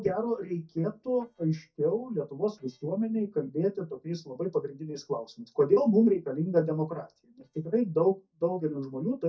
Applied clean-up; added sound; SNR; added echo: neural mask model DeepFilterNet 3.